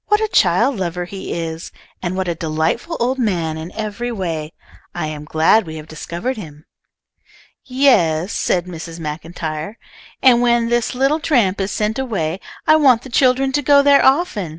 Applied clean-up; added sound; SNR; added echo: none; none; none; none.